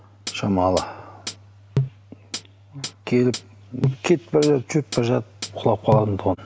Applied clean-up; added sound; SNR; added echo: none; Hi-hat; 7 dB; none.